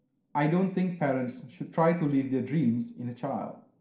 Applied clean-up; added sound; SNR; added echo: neural separator model SepFormer DNS4.